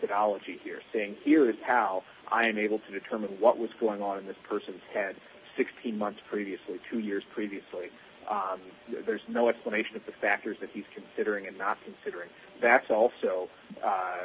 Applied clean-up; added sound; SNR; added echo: none; none; none; none.